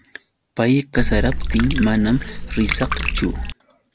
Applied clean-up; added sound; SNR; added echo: none; Water / Liquid; 1 dB; none.